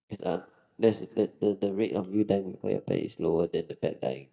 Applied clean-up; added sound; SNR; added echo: neural mask model DeepFilterNet 3.